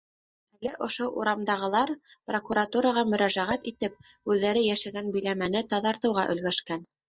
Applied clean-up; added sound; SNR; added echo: neural mask model DeepFilterNet 3.